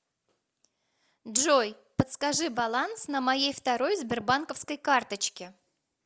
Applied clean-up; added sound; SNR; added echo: none; none; none; none.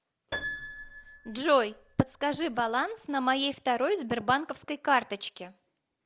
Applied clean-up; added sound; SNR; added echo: none; Piano; 13 dB; none.